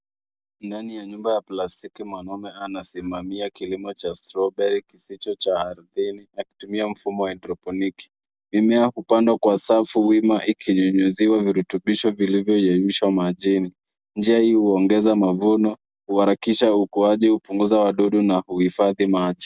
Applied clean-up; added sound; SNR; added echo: none; none; none; none.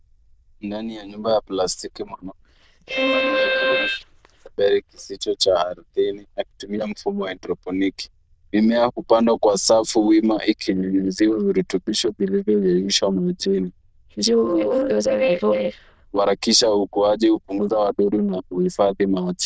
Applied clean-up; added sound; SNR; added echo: neural diffusion model UNIVERSE++.